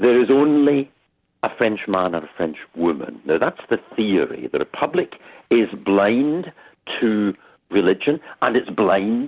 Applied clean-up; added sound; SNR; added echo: none; none; none; none.